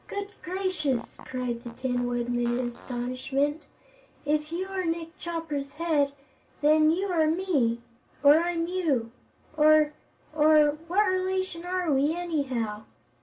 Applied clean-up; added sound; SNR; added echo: none; Fart; 19 dB; reverberation time 0.1 s.